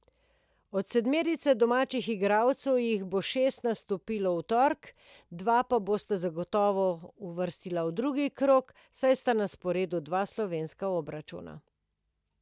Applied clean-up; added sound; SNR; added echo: none; none; none; none.